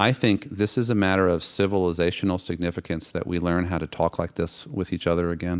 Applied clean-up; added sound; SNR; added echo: none; none; none; none.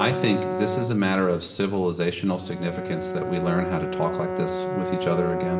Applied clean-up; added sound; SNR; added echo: none; Brass instrument; 4 dB; reverberation time 2.0 s.